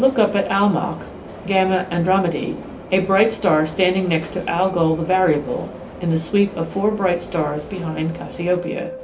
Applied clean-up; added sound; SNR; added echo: none; Subway, metro, underground; 15 dB; reverberation time 0.3 s.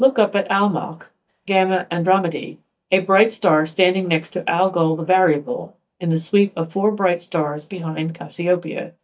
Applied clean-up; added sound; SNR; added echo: neural mask model DeepFilterNet 3.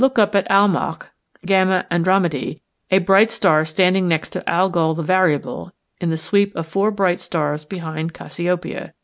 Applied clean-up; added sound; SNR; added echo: none; none; none; none.